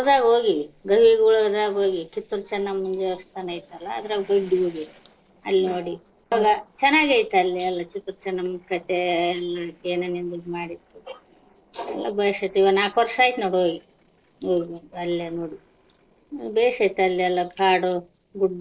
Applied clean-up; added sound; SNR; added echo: neural separator model SepFormer DNS4.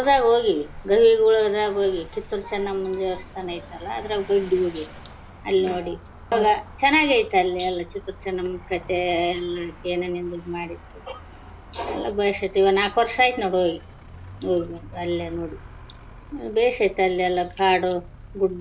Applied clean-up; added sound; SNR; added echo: none; Vehicle; 18 dB; reverberation time 0.2 s.